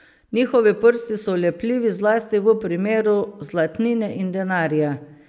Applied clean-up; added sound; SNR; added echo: none; none; none; none.